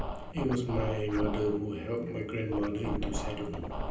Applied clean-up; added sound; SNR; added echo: none; Scratching (performance technique); 4 dB; reverberation time 0.6 s.